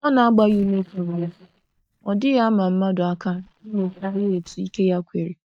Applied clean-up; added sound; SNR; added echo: neural mask model DeepFilterNet 3.